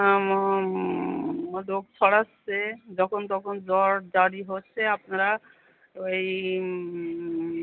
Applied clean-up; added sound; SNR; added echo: none; none; none; none.